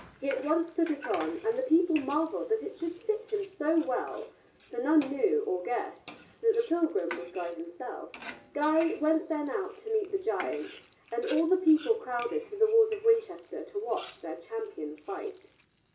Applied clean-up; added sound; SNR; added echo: none; Frying (food); 20 dB; reverberation time 0.5 s.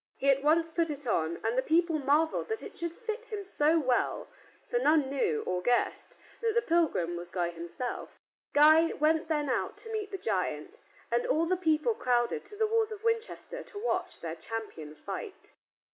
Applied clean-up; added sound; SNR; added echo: none; none; none; none.